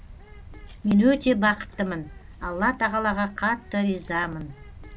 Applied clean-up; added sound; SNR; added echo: none; Bird; 17 dB; none.